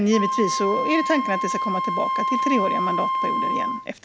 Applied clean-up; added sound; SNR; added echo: none; Wind instrument, woodwind instrument; 0 dB; none.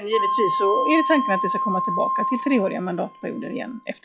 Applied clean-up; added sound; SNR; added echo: classical method log-MMSE.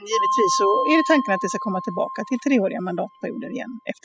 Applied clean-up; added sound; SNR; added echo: classical method spectral subtraction.